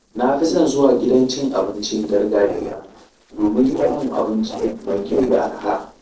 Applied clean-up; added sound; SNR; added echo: neural separator model SepFormer DNS4.